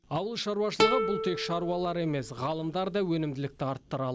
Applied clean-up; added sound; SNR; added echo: none; Plucked string instrument; 3 dB; none.